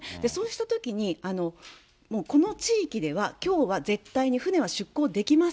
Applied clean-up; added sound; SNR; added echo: none; none; none; none.